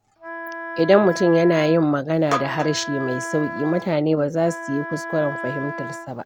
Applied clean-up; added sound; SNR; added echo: none; Wind instrument, woodwind instrument; 11 dB; none.